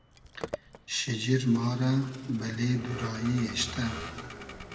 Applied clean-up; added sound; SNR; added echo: none; Vehicle; 12 dB; reverberation time 1.6 s.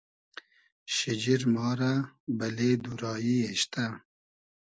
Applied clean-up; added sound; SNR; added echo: none; none; none; none.